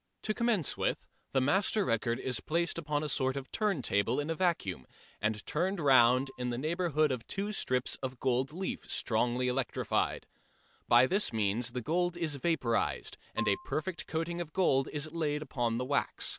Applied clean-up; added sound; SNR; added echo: none; Marimba, xylophone; 15 dB; none.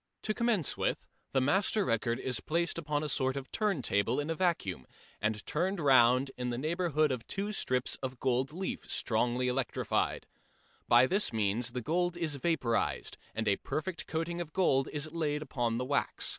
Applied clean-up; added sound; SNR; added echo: neural mask model Resemble Enhance denoiser.